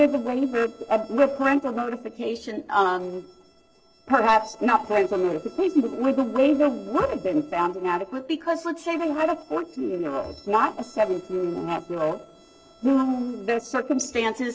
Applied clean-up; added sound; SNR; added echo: neural separator model SepFormer DNS4.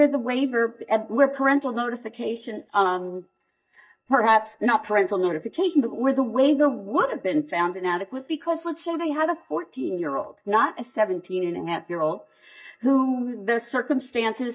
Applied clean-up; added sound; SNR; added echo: neural mask model DeepFilterNet 3.